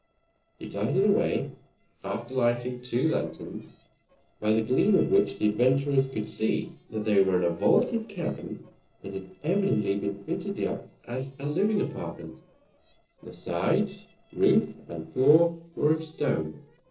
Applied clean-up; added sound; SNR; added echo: neural separator model SepFormer DNS4.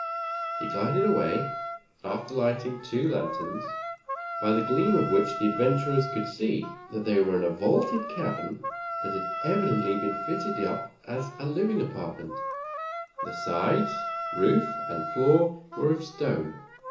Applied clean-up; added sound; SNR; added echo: none; Wind instrument, woodwind instrument; 7 dB; reverberation time 0.7 s.